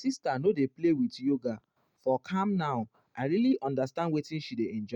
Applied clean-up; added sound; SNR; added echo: none; none; none; none.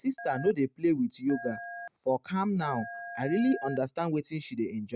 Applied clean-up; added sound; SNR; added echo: none; Telephone; 13 dB; none.